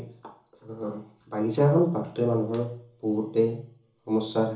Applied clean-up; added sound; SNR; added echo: none; none; none; reverberation time 0.7 s.